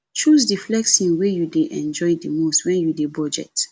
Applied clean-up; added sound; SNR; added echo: none; none; none; none.